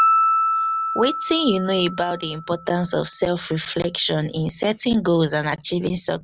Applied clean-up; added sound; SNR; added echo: none; Piano; 4 dB; none.